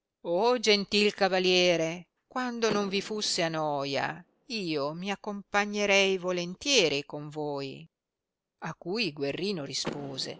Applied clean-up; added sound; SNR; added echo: none; Door / Car; 20 dB; none.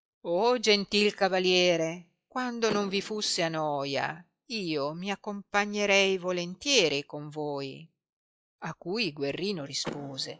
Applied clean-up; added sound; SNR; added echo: classical method log-MMSE.